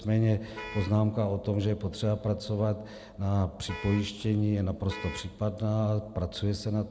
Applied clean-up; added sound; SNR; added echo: none; Vehicle horn, car horn, honking; 15 dB; none.